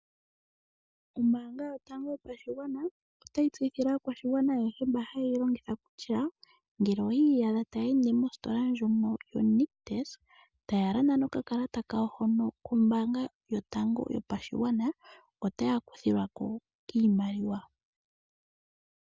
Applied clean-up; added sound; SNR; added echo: none; none; none; none.